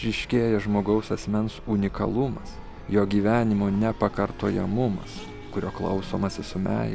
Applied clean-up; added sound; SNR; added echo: none; Race car, auto racing + Chime; 13 dB; none.